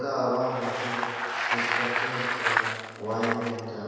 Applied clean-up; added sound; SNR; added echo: none; Bicycle; -1 dB; reverberation time 1.9 s.